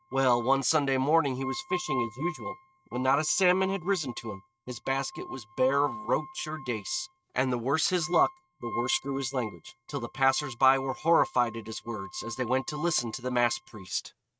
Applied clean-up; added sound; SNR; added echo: neural mask model RNNoise.